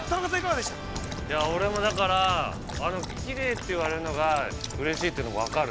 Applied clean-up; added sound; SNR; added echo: none; Fire + Dog; 10 dB; none.